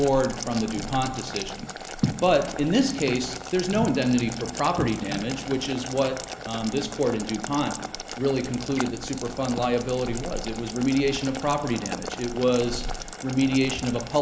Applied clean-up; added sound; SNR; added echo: none; Boiling; 11 dB; none.